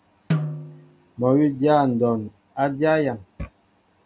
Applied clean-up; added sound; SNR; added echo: none; Snare drum; 8 dB; none.